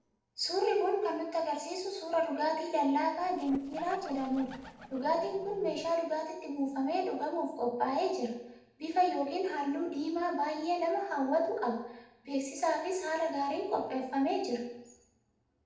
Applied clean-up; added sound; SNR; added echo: neural separator model SepFormer DNS4.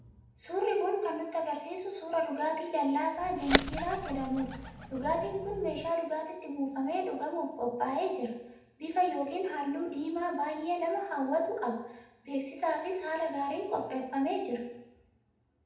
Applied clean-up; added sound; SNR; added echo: none; Bird; 2 dB; reverberation time 0.8 s.